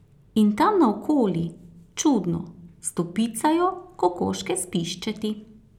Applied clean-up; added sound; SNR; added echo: none; none; none; none.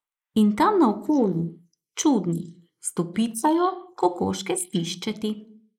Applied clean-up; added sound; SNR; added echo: neural mask model Resemble Enhance denoiser.